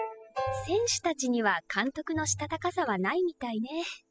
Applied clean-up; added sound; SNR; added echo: classical method spectral subtraction.